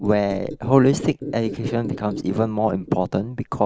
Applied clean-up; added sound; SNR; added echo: neural mask model Resemble Enhance denoiser.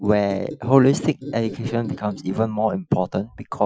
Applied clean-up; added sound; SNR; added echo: classical method Wiener filter.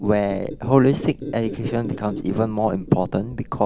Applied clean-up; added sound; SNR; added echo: none; Squeak; 12 dB; none.